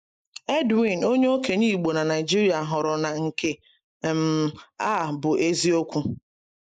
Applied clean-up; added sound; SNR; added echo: neural mask model Resemble Enhance denoiser.